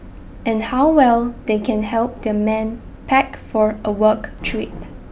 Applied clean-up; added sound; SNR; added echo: none; none; none; none.